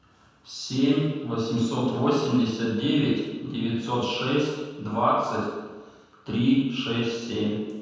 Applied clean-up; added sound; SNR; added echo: none; none; none; reverberation time 1.2 s.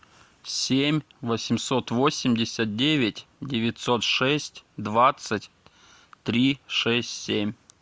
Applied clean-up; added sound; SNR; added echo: none; none; none; none.